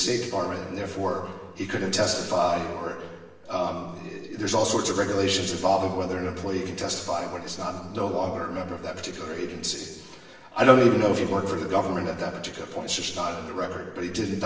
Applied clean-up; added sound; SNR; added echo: none; none; none; reverberation time 1.2 s.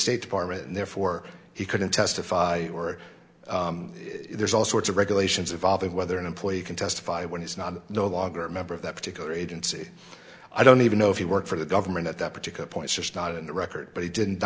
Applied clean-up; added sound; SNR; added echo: none; none; none; none.